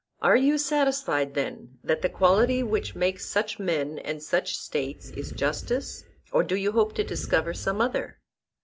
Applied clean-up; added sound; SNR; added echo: none; Animal; 13 dB; none.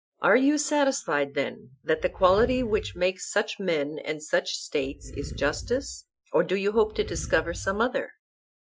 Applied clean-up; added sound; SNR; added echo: classical method Wiener filter.